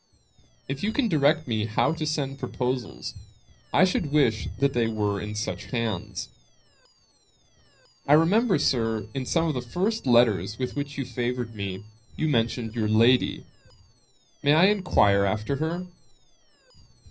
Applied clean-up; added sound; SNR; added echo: neural separator model SepFormer DNS4.